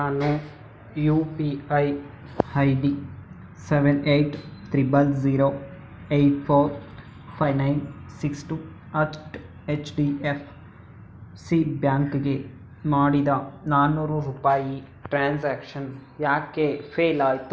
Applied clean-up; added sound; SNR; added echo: none; none; none; none.